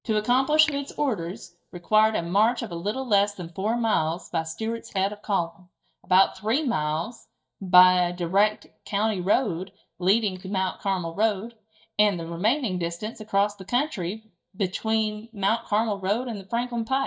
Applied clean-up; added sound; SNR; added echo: neural mask model DeepFilterNet 3.